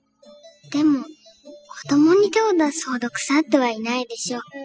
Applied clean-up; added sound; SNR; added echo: classical method spectral subtraction.